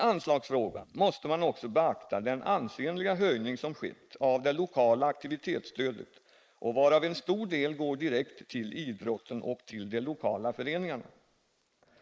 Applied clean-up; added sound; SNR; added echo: neural mask model Resemble Enhance denoiser.